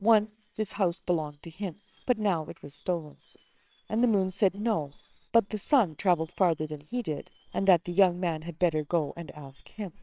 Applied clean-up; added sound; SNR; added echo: neural separator model SepFormer WHAMR!.